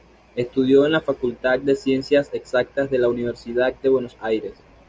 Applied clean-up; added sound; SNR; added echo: none; none; none; none.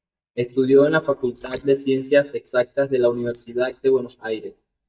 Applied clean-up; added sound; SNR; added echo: neural mask model DeepFilterNet 3.